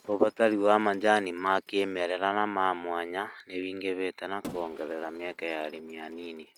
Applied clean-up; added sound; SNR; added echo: neural mask model RNNoise.